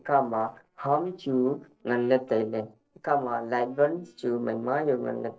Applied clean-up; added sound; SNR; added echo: neural separator model SepFormer DNS4.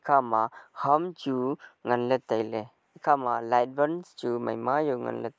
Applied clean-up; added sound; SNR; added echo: none; none; none; none.